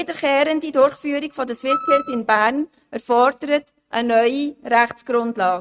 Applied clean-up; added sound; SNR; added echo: neural mask model RNNoise.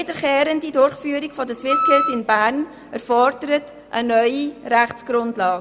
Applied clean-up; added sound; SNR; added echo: none; Wind instrument, woodwind instrument; 3 dB; none.